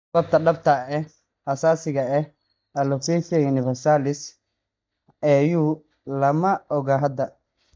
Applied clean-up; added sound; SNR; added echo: neural mask model DeepFilterNet 3.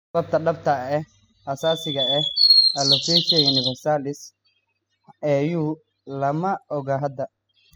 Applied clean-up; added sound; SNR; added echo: classical method spectral subtraction.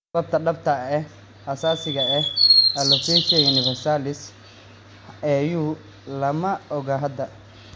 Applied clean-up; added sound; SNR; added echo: none; Bird vocalization, bird call, bird song; -5 dB; none.